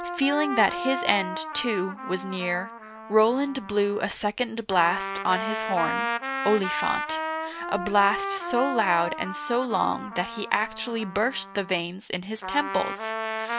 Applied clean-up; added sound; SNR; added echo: none; Trumpet; 6 dB; none.